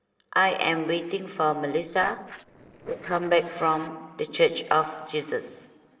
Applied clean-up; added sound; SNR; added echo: neural separator model SepFormer DNS4.